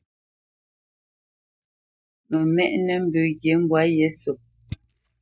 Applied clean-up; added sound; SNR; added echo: neural mask model DeepFilterNet 3.